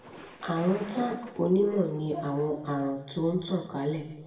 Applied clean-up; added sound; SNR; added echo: none; Thunder; 18 dB; reverberation time 1.0 s.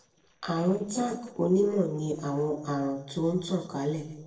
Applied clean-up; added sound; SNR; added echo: neural separator model SepFormer DNS4.